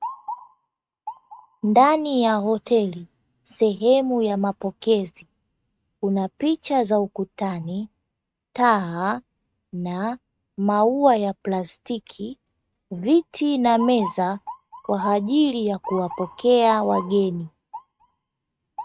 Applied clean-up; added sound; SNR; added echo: neural mask model RNNoise.